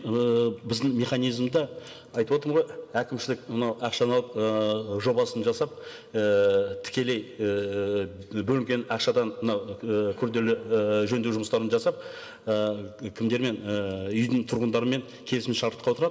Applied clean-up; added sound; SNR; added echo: none; none; none; reverberation time 0.3 s.